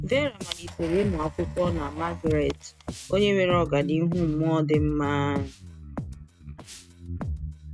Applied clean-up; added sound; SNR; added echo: neural mask model RNNoise.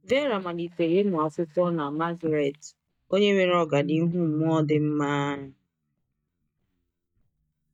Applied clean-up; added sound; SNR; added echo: neural mask model DeepFilterNet 3.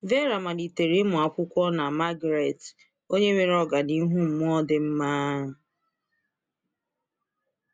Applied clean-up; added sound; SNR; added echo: none; none; none; none.